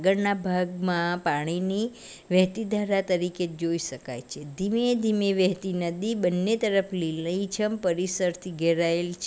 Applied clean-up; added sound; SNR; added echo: none; none; none; none.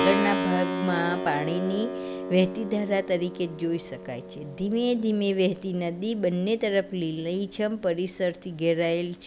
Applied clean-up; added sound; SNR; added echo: none; Keyboard (musical); 7 dB; none.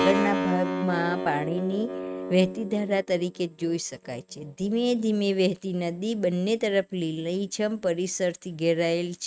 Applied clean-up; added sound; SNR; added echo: neural mask model RNNoise.